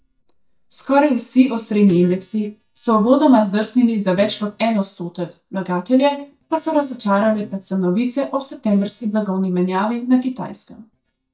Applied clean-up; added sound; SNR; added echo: neural mask model DeepFilterNet 3.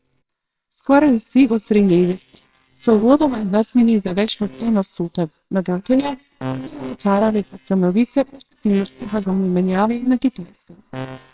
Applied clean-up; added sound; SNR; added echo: neural separator model SepFormer WHAMR!.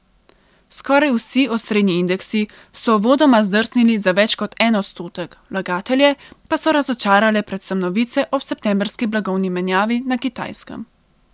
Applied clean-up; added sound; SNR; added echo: none; none; none; none.